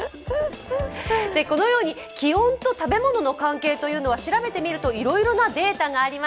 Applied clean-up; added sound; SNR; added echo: none; none; none; none.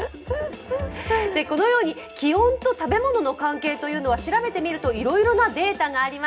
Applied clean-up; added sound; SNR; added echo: none; none; none; reverberation time 0.3 s.